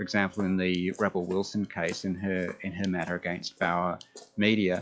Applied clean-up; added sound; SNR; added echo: classical method log-MMSE.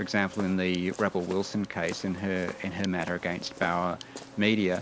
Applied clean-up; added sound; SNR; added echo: none; Walk, footsteps; 14 dB; none.